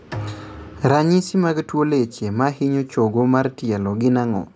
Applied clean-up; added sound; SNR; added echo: none; Bowed string instrument; 19 dB; none.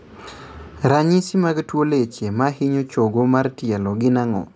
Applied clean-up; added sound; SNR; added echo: none; none; none; none.